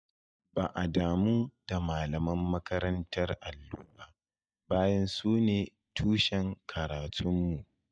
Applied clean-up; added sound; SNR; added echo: neural mask model DeepFilterNet 3.